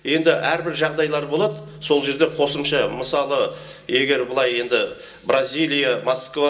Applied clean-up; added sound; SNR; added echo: none; none; none; reverberation time 0.2 s.